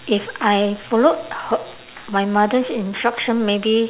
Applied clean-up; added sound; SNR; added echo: none; none; none; none.